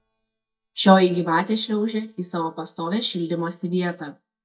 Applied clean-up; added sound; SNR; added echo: neural mask model DeepFilterNet 3.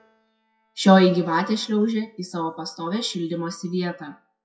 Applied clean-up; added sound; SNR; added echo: classical method WPE with log-MMSE.